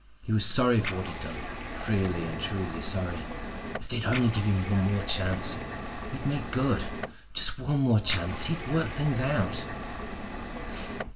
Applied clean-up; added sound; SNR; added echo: none; Liquid; 8 dB; reverberation time 0.2 s.